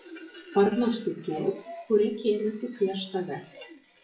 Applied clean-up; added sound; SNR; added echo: classical method WPE with log-MMSE.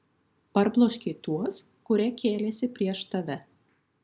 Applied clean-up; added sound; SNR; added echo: none; none; none; none.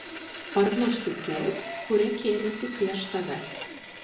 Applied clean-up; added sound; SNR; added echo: none; Sawing; 11 dB; reverberation time 0.6 s.